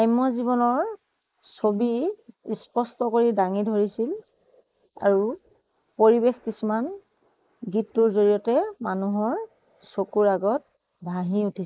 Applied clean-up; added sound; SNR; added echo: neural mask model Resemble Enhance denoiser.